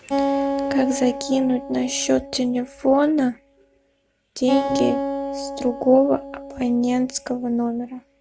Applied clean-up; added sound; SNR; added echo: none; Acoustic guitar; 6 dB; none.